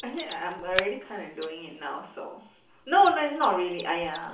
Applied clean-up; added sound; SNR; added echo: none; Mechanisms; 13 dB; reverberation time 0.8 s.